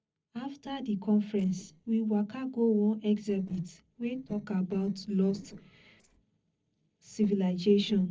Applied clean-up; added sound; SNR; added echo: neural separator model SepFormer DNS4.